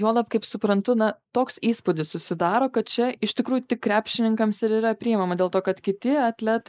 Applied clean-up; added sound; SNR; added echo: neural mask model Resemble Enhance denoiser.